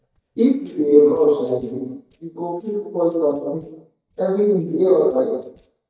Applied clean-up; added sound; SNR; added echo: neural mask model DeepFilterNet 3.